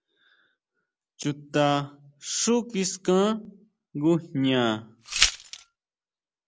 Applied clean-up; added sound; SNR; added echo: none; Glass; 0 dB; none.